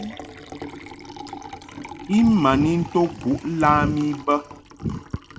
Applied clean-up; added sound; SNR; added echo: none; Liquid; 16 dB; none.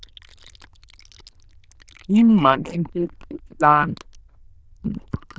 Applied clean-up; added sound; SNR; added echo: neural diffusion model UNIVERSE++.